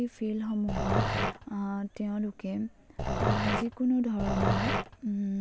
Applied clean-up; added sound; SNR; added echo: none; Growling; -1 dB; none.